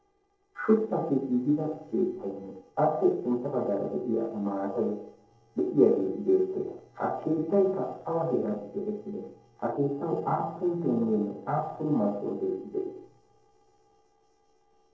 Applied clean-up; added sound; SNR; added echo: neural separator model SepFormer DNS4.